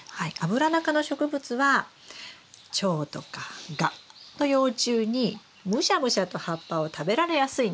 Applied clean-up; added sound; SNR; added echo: none; none; none; none.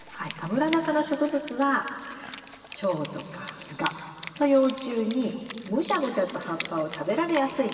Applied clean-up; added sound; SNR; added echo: none; Wind instrument, woodwind instrument; 11 dB; reverberation time 2.4 s.